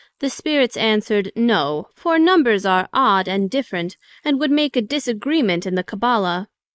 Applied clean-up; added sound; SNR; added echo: neural mask model Resemble Enhance denoiser.